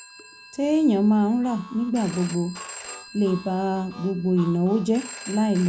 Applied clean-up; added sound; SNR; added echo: none; Telephone + Harmonica; 17 dB; none.